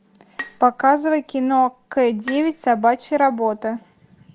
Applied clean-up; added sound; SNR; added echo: none; Bowed string instrument; 20 dB; none.